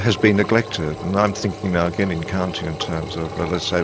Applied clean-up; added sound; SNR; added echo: none; Engine; 12 dB; none.